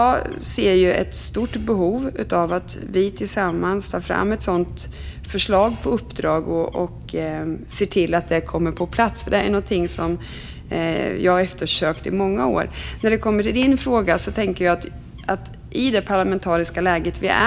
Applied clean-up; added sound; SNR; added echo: none; Bird; 14 dB; none.